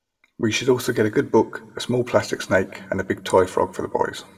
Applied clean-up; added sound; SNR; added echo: none; none; none; reverberation time 0.9 s.